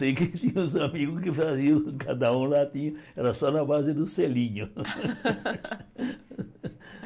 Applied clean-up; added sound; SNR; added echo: none; Tambourine; 18 dB; none.